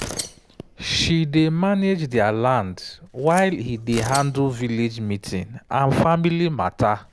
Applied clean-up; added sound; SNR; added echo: none; Tearing; 15 dB; none.